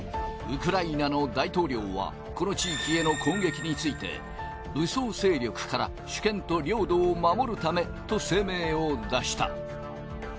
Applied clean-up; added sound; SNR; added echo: none; none; none; none.